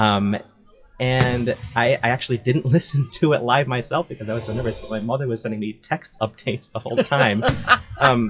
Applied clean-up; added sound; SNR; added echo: classical method WPE with log-MMSE.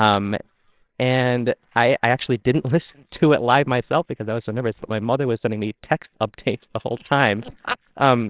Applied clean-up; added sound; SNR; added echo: neural separator model SepFormer WHAMR!.